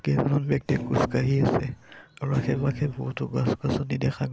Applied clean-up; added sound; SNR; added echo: none; Thump, thud; 12 dB; none.